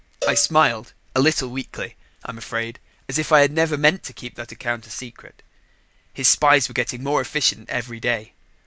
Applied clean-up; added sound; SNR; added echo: none; Cowbell; 11 dB; none.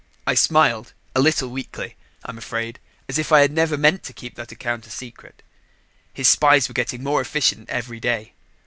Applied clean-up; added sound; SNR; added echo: none; none; none; none.